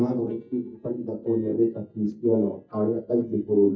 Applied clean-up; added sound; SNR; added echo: neural mask model DeepFilterNet 3.